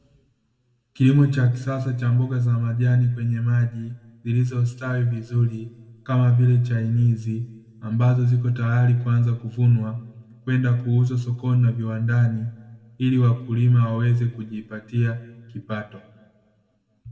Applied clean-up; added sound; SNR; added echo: none; none; none; reverberation time 1.1 s.